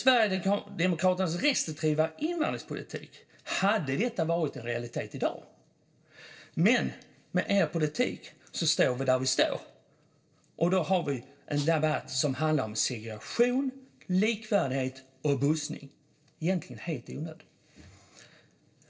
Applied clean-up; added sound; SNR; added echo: neural separator model SepFormer DNS4.